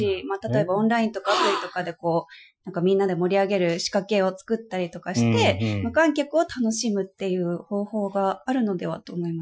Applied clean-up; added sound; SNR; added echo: classical method Wiener filter.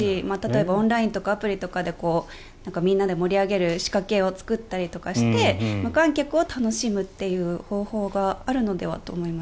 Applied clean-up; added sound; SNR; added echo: none; none; none; none.